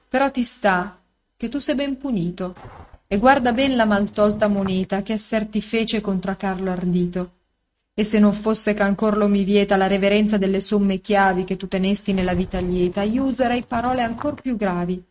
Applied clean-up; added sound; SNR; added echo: neural mask model RNNoise.